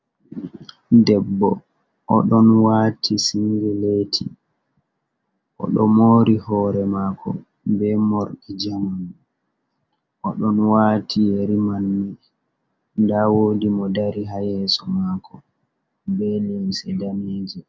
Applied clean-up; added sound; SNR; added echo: none; none; none; none.